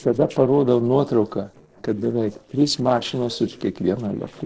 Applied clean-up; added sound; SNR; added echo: neural separator model SepFormer DNS4.